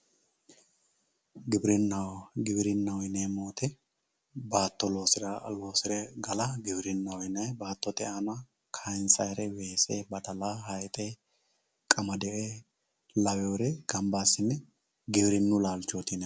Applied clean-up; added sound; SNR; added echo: none; none; none; none.